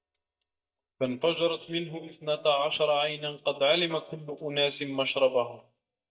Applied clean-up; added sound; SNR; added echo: neural mask model DeepFilterNet 3.